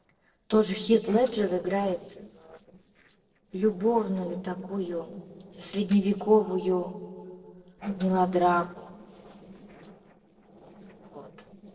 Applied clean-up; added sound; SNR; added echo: neural separator model SepFormer DNS4.